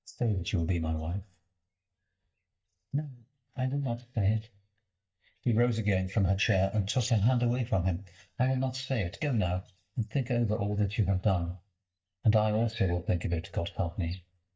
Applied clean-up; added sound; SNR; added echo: neural mask model DeepFilterNet 3.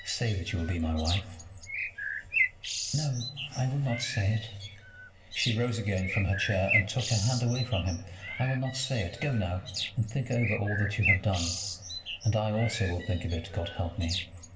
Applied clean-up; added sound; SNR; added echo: none; Bird; 6 dB; reverberation time 1.4 s.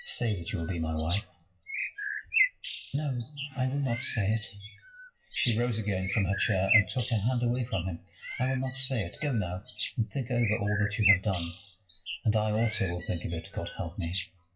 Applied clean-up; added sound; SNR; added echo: classical method WPE with log-MMSE.